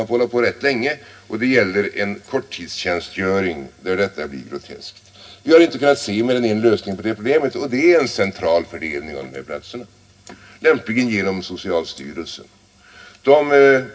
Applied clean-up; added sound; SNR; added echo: none; none; none; reverberation time 0.4 s.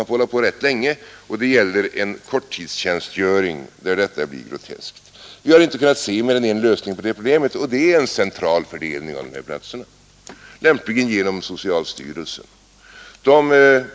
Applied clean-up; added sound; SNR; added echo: none; none; none; none.